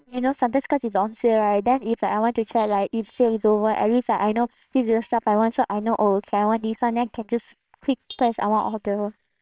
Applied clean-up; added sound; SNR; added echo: neural separator model SepFormer WHAMR!.